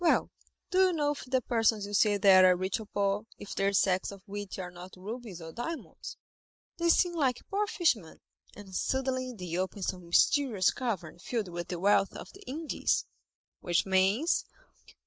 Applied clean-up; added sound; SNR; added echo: neural mask model Resemble Enhance denoiser.